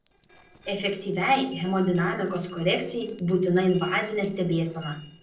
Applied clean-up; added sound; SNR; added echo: neural separator model SepFormer DNS4.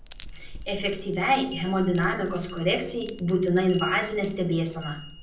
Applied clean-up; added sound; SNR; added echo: none; Chime; 15 dB; reverberation time 0.6 s.